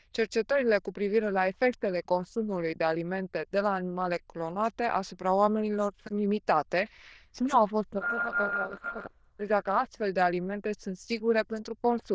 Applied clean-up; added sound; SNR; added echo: neural diffusion model UNIVERSE++.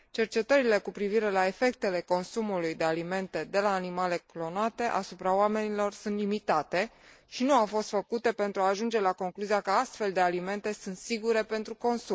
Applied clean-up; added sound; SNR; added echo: neural mask model Resemble Enhance denoiser.